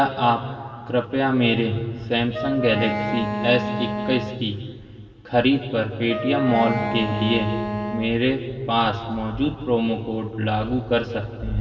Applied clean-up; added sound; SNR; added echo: none; Wind instrument, woodwind instrument; 6 dB; reverberation time 2.1 s.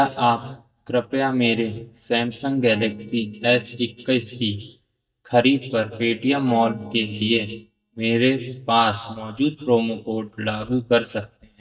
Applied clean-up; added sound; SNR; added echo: neural mask model DeepFilterNet 3.